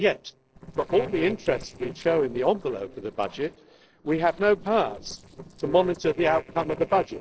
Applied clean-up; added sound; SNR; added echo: neural separator model SepFormer DNS4.